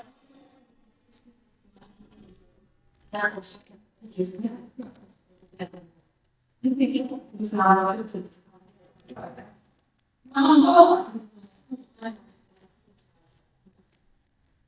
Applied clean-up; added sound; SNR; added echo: neural mask model DeepFilterNet 3.